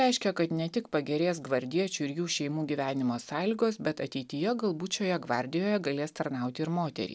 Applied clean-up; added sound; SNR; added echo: none; none; none; none.